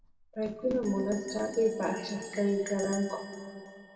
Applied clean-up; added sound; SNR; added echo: none; Bell; 17 dB; reverberation time 2.1 s.